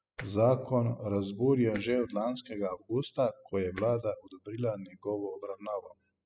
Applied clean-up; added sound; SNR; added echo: classical method spectral subtraction.